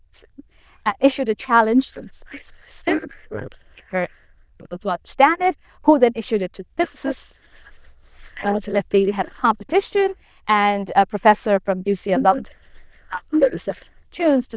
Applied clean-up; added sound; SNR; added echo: neural diffusion model UNIVERSE++.